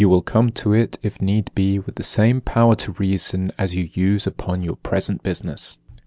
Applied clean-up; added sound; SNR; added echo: none; none; none; none.